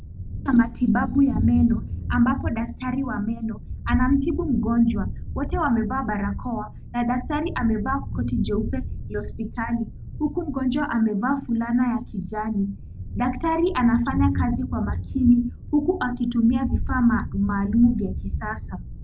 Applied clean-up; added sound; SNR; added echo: none; Thunder; 7 dB; none.